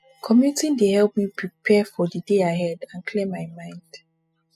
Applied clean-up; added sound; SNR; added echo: classical method spectral subtraction.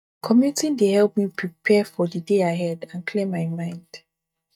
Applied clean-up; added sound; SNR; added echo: neural mask model DeepFilterNet 3.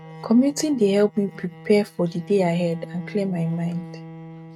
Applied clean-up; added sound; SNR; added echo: neural mask model RNNoise.